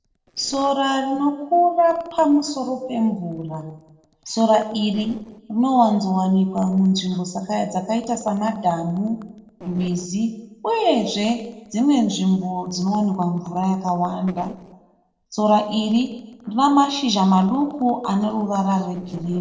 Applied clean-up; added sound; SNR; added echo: neural separator model SepFormer DNS4.